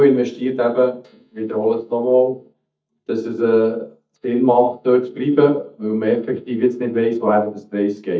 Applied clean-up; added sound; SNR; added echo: neural mask model DeepFilterNet 3.